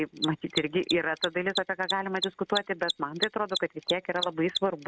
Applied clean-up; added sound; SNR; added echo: none; Mechanisms; 6 dB; none.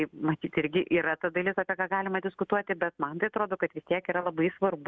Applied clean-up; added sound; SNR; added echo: none; none; none; none.